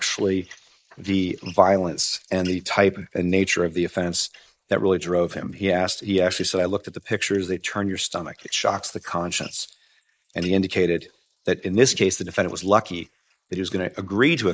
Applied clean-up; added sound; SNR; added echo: neural mask model Resemble Enhance denoiser.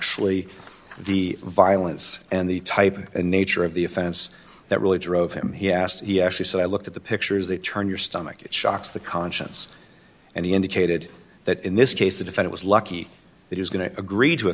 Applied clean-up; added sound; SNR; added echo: none; none; none; none.